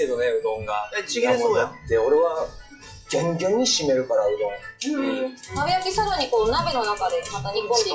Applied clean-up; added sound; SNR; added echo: classical method WPE with log-MMSE.